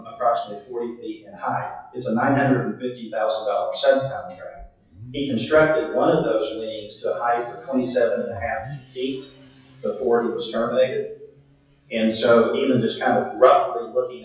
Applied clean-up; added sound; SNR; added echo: classical method WPE with log-MMSE.